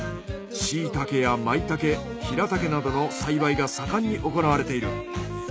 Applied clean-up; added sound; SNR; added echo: none; Wind instrument, woodwind instrument; 12 dB; none.